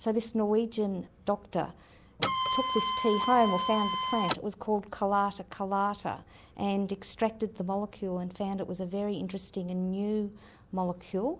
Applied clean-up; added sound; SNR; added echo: none; Printer; 0 dB; none.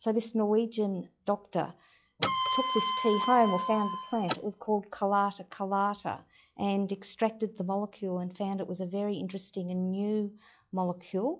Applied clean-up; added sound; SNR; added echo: classical method log-MMSE.